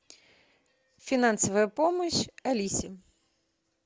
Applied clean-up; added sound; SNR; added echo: none; none; none; none.